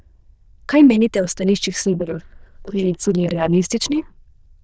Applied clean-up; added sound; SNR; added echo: neural diffusion model UNIVERSE++.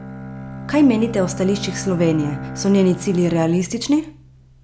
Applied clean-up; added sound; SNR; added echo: none; Bowed string instrument; 12 dB; none.